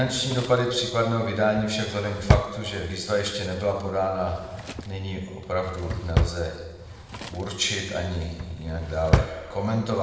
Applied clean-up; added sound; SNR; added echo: none; Drawer open or close; 4 dB; reverberation time 1.1 s.